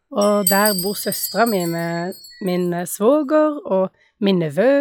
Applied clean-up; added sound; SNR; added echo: classical method log-MMSE.